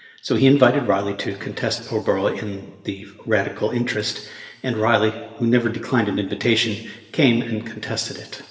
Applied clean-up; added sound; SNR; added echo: none; none; none; reverberation time 1.2 s.